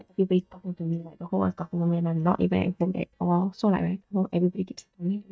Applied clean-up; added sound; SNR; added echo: neural mask model DeepFilterNet 3.